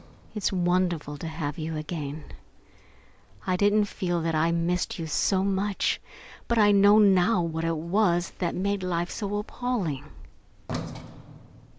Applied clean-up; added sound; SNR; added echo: none; Sliding door; 19 dB; none.